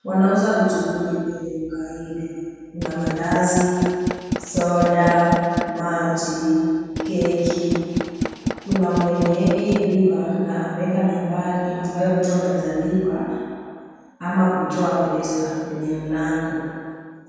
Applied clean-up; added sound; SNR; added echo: none; Tools; 5 dB; reverberation time 2.1 s.